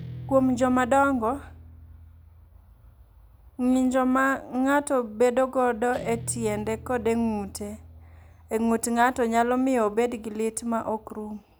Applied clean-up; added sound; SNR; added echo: none; Guitar; 19 dB; none.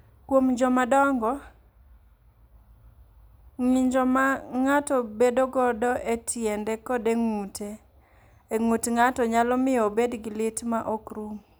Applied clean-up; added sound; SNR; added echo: none; none; none; none.